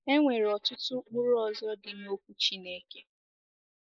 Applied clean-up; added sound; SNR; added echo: neural mask model Resemble Enhance denoiser.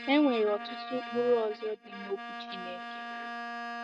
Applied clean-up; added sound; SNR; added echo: neural mask model RNNoise.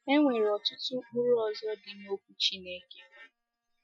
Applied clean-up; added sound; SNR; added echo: classical method Wiener filter.